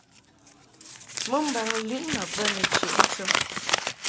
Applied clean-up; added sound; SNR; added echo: none; Crumpling, crinkling; -5 dB; none.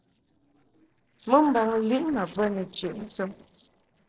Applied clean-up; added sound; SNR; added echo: neural separator model SepFormer DNS4.